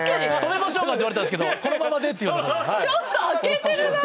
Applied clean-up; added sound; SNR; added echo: none; none; none; none.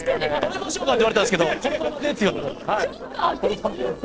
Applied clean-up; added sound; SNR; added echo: neural separator model SepFormer DNS4.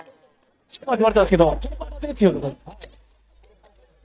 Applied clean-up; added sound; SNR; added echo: neural mask model DeepFilterNet 3.